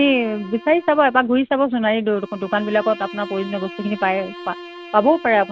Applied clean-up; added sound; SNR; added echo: none; Bowed string instrument; 17 dB; none.